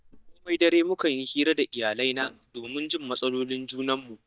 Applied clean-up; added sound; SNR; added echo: neural mask model DeepFilterNet 3.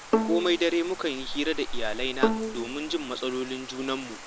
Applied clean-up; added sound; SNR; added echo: none; Bathtub (filling or washing) + Bowed string instrument; 2 dB; none.